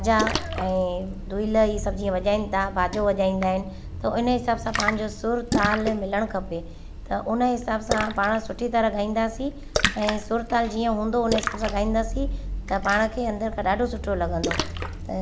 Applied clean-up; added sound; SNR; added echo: none; Splash, splatter; 6 dB; none.